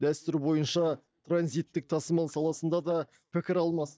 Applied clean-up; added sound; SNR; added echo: neural mask model DeepFilterNet 3.